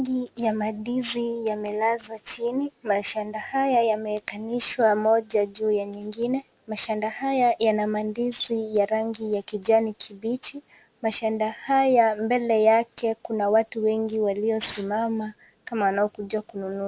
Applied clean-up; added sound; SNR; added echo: none; none; none; none.